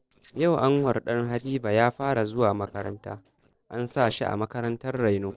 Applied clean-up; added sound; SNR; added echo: neural separator model SepFormer DNS4.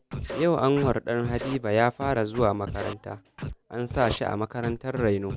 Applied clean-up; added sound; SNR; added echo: none; Scratching (performance technique); 10 dB; none.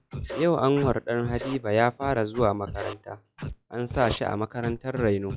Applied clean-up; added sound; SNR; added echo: classical method log-MMSE.